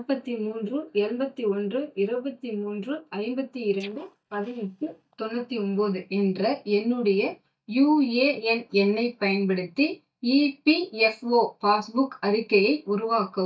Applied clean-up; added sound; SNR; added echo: neural mask model DeepFilterNet 3.